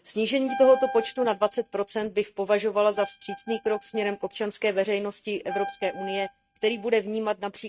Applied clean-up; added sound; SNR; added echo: neural mask model RNNoise.